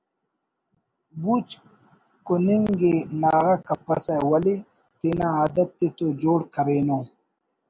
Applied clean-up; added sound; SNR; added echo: none; none; none; none.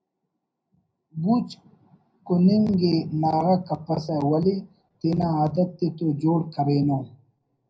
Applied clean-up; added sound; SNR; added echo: none; none; none; reverberation time 0.4 s.